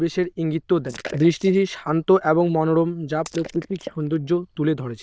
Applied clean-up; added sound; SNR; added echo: neural diffusion model UNIVERSE++.